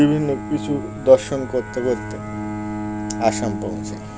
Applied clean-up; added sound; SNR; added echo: none; Bowed string instrument; 8 dB; none.